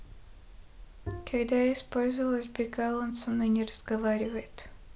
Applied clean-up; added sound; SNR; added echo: none; Bowed string instrument; 11 dB; none.